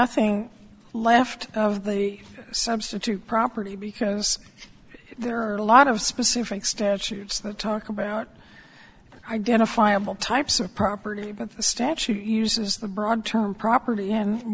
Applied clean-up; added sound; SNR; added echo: none; none; none; none.